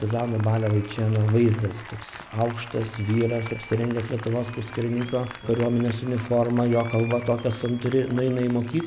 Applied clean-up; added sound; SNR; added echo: none; Applause; 17 dB; none.